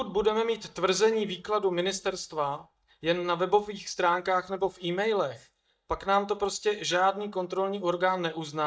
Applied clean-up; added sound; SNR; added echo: neural mask model DeepFilterNet 3.